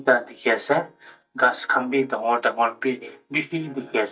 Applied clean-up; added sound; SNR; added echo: neural mask model DeepFilterNet 3.